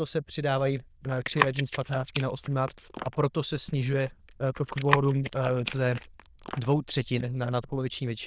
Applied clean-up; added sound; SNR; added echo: neural diffusion model UNIVERSE++.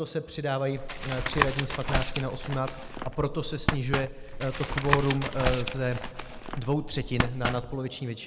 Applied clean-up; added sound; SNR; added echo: none; Tap; 1 dB; none.